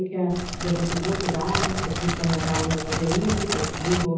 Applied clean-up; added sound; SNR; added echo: none; Crackle; 2 dB; reverberation time 0.8 s.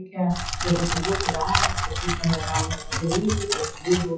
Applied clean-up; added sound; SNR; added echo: classical method WPE with log-MMSE.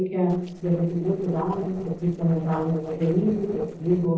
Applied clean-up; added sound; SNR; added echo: neural separator model SepFormer DNS4.